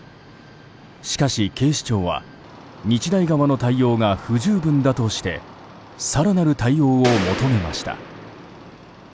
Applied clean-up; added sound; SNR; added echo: none; Gunshot, gunfire; 9 dB; none.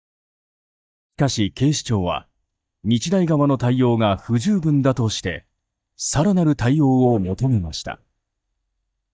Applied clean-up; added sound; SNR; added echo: neural mask model DeepFilterNet 3.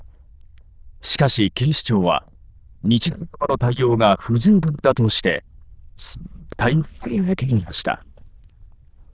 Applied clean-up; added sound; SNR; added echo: neural diffusion model UNIVERSE++.